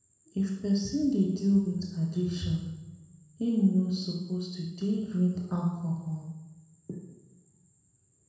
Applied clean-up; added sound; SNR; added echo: none; none; none; reverberation time 1.0 s.